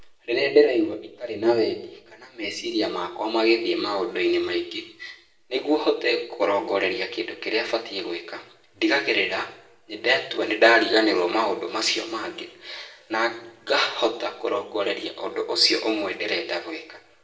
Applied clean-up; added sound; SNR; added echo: none; none; none; reverberation time 0.6 s.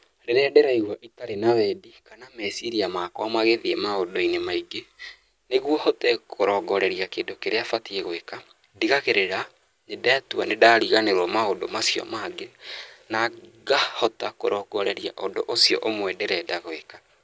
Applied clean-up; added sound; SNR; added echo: none; none; none; none.